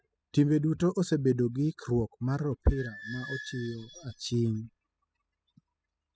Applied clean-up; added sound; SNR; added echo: classical method spectral subtraction.